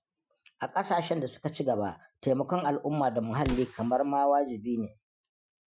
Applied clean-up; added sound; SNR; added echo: classical method Wiener filter.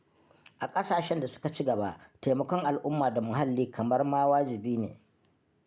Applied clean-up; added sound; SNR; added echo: none; none; none; none.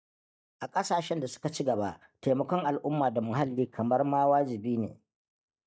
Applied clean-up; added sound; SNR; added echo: neural mask model DeepFilterNet 3.